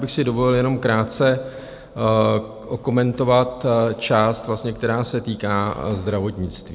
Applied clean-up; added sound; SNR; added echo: none; none; none; none.